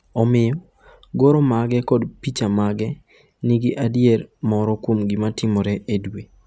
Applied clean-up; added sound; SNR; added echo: none; none; none; none.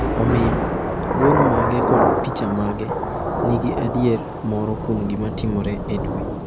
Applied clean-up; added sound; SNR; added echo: none; Thunder / Rain; -1 dB; none.